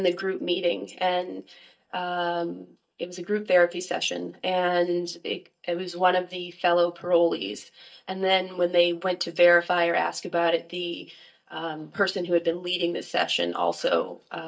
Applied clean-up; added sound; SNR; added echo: neural mask model DeepFilterNet 3.